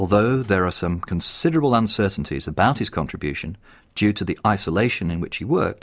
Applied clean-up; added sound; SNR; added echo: none; none; none; none.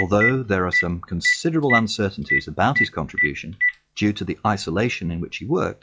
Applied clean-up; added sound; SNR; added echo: classical method log-MMSE.